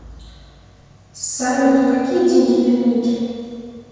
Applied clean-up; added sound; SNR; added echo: none; none; none; reverberation time 2.1 s.